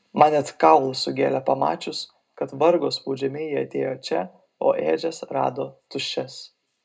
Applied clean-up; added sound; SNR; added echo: none; none; none; reverberation time 0.2 s.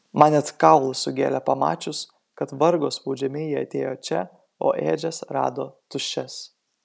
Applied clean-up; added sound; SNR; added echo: none; none; none; none.